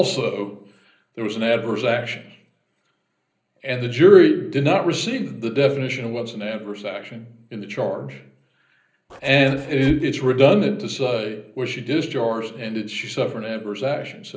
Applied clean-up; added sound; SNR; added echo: none; Zipper (clothing); 15 dB; reverberation time 0.5 s.